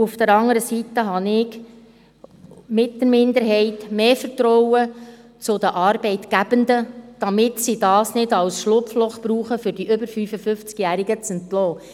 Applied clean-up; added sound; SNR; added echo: none; none; none; none.